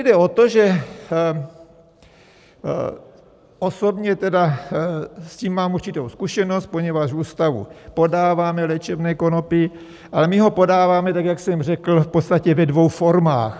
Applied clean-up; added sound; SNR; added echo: none; none; none; none.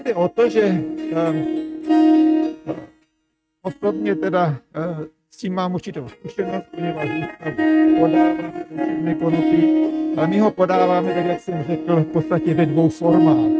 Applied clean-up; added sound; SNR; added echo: neural mask model RNNoise.